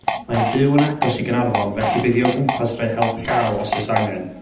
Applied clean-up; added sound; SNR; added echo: none; Fart; 4 dB; reverberation time 0.8 s.